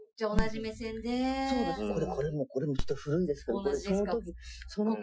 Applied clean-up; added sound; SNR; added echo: classical method Wiener filter.